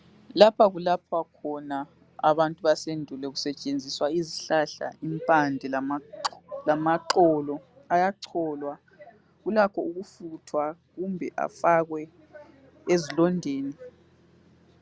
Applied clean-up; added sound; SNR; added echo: none; none; none; none.